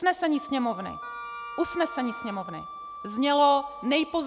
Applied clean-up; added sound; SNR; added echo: none; Wind instrument, woodwind instrument + Wind instrument, woodwind instrument; 12 dB; none.